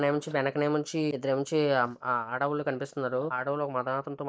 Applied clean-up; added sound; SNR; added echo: neural mask model DeepFilterNet 3.